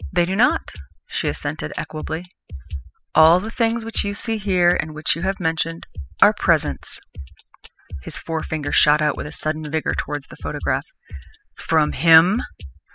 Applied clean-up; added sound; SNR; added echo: classical method spectral subtraction.